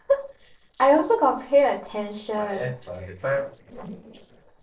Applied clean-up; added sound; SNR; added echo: neural separator model SepFormer DNS4.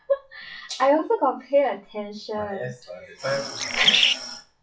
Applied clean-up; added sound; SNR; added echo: classical method WPE with log-MMSE.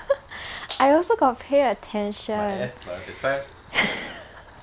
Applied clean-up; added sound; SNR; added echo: none; none; none; none.